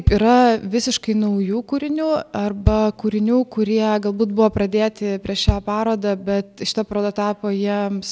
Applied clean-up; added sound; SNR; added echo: none; Bass drum; 9 dB; none.